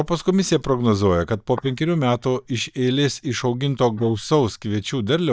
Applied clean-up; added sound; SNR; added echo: neural mask model DeepFilterNet 3.